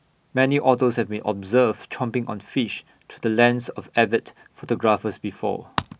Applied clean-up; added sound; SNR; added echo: none; none; none; none.